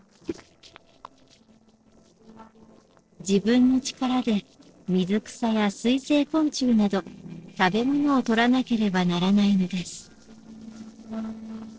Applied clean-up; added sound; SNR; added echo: neural separator model SepFormer DNS4.